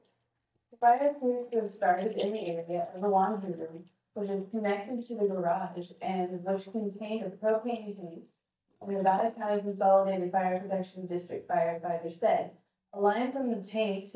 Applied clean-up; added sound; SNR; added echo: neural mask model DeepFilterNet 3.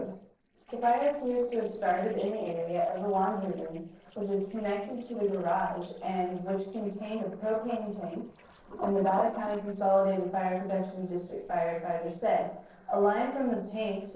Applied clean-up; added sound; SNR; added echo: neural separator model SepFormer DNS4.